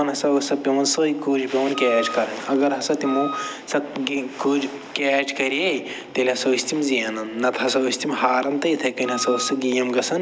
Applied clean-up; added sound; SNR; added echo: none; Wind instrument, woodwind instrument; 10 dB; none.